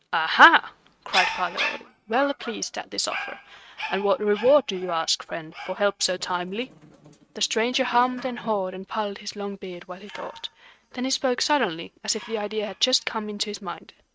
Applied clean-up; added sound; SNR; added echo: neural mask model RNNoise.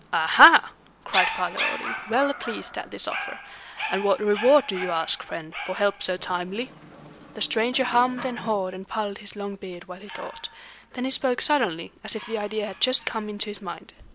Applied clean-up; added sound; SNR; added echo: none; Dog; 11 dB; none.